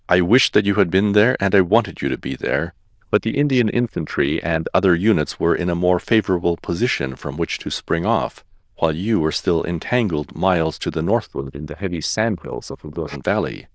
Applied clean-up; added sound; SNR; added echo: neural diffusion model UNIVERSE++.